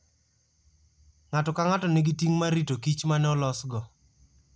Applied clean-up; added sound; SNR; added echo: none; none; none; none.